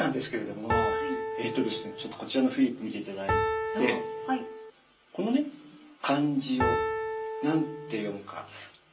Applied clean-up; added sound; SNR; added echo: none; Piano; 0 dB; reverberation time 0.3 s.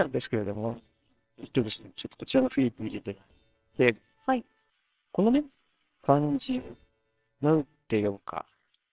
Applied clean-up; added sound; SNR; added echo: neural separator model SepFormer WHAMR!.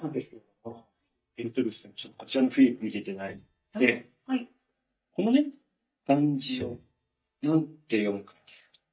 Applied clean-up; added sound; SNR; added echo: neural mask model DeepFilterNet 3.